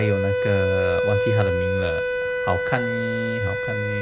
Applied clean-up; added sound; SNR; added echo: none; Wind instrument, woodwind instrument; -2 dB; none.